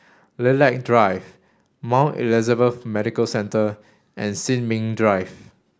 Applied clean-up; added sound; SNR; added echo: none; none; none; none.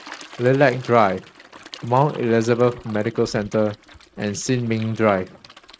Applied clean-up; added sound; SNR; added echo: neural mask model RNNoise.